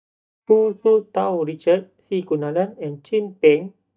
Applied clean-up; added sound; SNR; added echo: neural mask model DeepFilterNet 3.